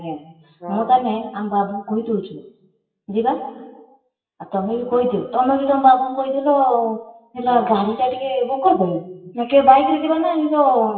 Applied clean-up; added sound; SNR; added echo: classical method WPE with log-MMSE.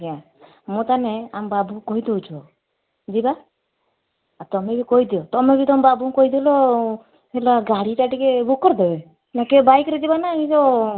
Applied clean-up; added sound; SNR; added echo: none; none; none; none.